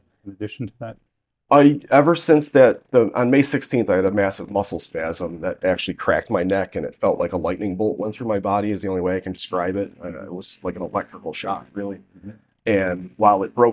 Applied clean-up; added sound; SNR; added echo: neural mask model DeepFilterNet 3.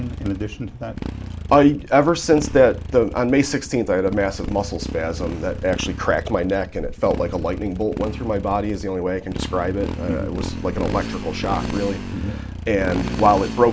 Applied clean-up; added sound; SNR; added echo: none; Motorcycle; 8 dB; none.